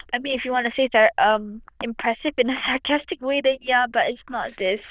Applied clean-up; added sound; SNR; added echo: neural diffusion model UNIVERSE++.